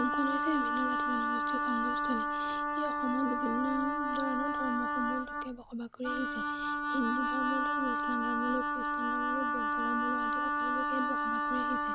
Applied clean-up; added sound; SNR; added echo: none; Wind instrument, woodwind instrument; -4 dB; none.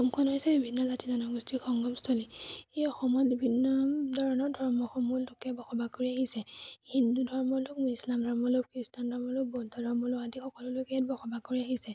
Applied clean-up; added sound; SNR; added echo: none; none; none; none.